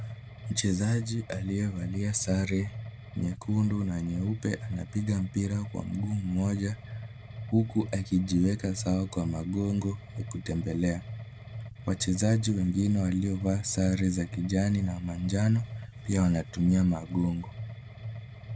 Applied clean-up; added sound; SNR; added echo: none; Mechanisms; 11 dB; none.